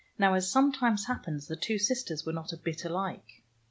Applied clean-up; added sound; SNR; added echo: none; none; none; none.